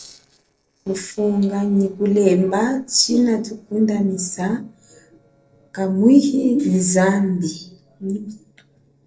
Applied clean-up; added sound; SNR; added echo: neural separator model SepFormer DNS4.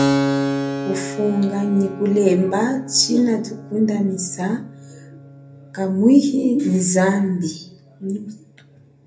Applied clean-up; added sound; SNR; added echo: none; Keyboard (musical); 8 dB; reverberation time 0.3 s.